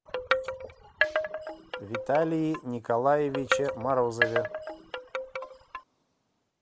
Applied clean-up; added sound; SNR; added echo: none; Wind chime; 1 dB; none.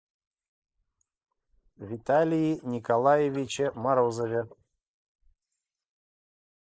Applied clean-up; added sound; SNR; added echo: neural mask model Resemble Enhance denoiser.